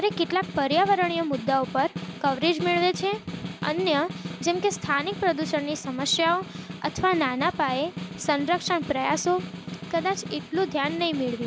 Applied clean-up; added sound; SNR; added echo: none; Snare drum; 11 dB; none.